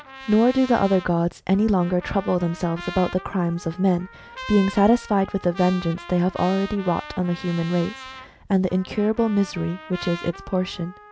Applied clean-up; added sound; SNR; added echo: none; Trumpet; 17 dB; none.